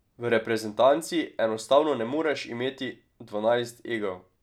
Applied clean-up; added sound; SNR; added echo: none; none; none; none.